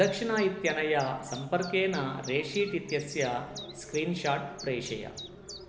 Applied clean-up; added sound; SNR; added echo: none; Chirp, tweet; 17 dB; none.